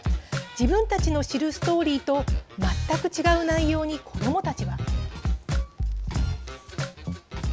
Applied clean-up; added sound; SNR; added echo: none; none; none; none.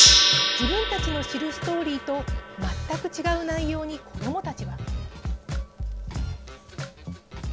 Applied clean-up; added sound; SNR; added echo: none; Gong; -2 dB; none.